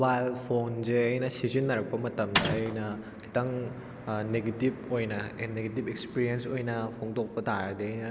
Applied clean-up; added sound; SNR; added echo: none; Mechanisms; 0 dB; none.